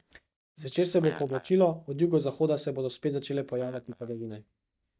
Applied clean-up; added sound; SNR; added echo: neural mask model DeepFilterNet 3.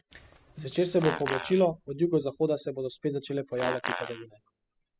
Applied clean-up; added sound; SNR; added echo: classical method spectral subtraction.